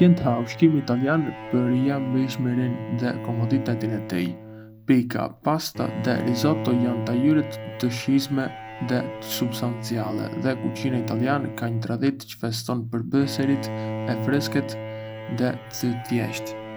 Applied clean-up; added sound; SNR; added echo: none; Bowed string instrument; 9 dB; none.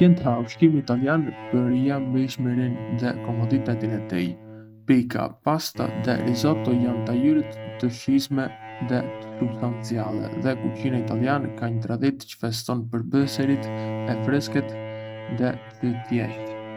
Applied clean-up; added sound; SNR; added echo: neural mask model RNNoise.